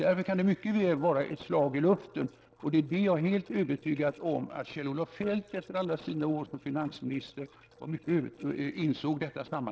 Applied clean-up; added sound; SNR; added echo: neural separator model SepFormer DNS4.